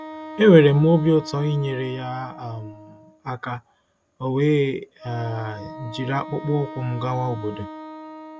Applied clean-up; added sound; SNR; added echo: none; Wind instrument, woodwind instrument; 16 dB; none.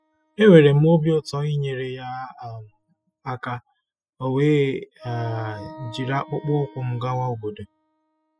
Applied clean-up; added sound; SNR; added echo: classical method spectral subtraction.